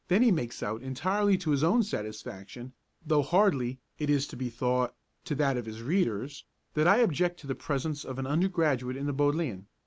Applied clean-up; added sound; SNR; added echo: none; none; none; none.